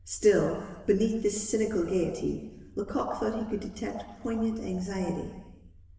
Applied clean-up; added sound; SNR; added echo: none; none; none; reverberation time 1.3 s.